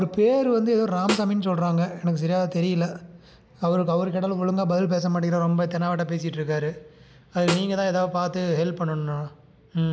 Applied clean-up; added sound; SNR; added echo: none; Snare drum; 10 dB; none.